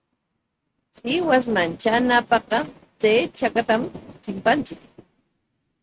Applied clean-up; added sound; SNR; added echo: neural mask model RNNoise.